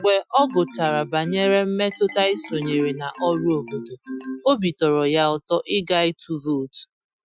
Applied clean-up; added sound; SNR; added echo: classical method Wiener filter.